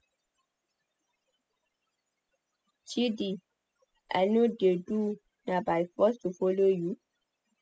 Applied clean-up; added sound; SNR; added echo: classical method spectral subtraction.